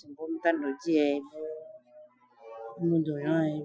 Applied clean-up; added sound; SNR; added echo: classical method Wiener filter.